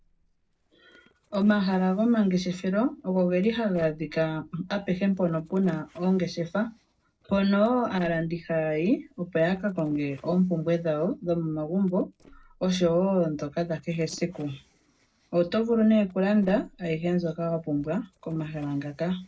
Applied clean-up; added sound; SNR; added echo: neural separator model SepFormer DNS4.